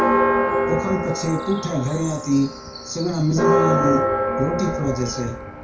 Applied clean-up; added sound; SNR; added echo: none; Church bell; -1 dB; reverberation time 0.3 s.